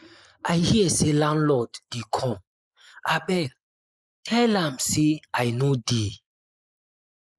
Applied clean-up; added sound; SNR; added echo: neural mask model Resemble Enhance denoiser.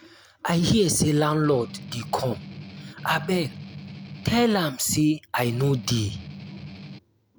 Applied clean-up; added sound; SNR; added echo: none; Strum; 14 dB; none.